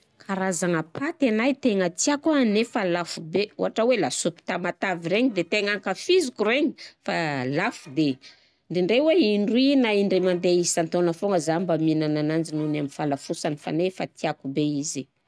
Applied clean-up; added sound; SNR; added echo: none; none; none; none.